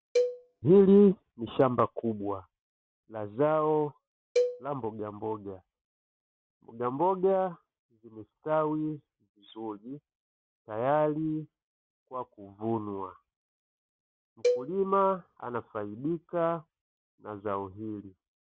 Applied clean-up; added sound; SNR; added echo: none; Cowbell; 4 dB; none.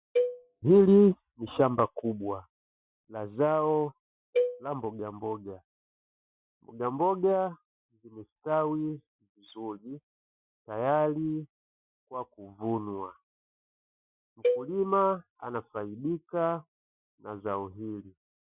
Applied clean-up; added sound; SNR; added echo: classical method Wiener filter.